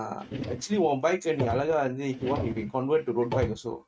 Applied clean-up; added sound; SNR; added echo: neural mask model RNNoise.